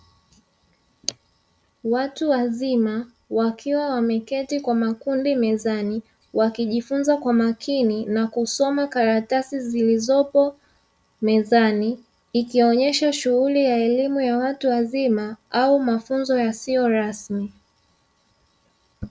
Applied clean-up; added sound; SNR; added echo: none; none; none; none.